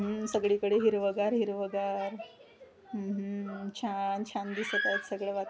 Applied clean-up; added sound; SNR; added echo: none; none; none; none.